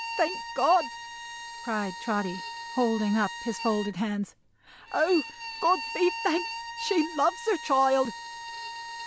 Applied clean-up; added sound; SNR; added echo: none; Bowed string instrument; 9 dB; none.